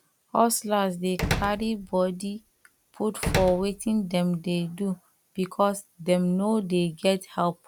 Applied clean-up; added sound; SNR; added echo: none; Slam; 8 dB; none.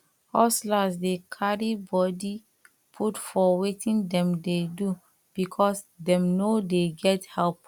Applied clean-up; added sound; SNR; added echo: none; none; none; none.